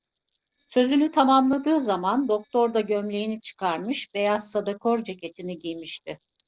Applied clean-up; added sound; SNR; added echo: neural separator model SepFormer DNS4.